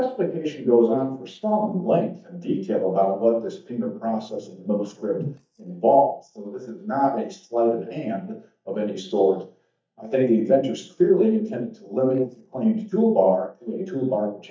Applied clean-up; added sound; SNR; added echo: neural mask model DeepFilterNet 3.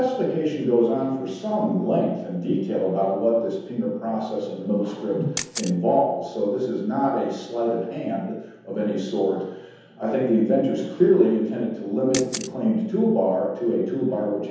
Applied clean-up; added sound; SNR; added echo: none; Camera; 12 dB; reverberation time 0.9 s.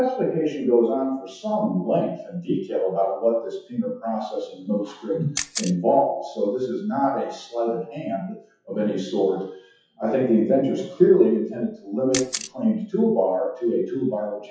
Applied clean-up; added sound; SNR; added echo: classical method WPE with log-MMSE.